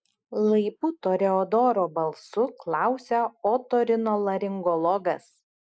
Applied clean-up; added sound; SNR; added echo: neural mask model Resemble Enhance denoiser.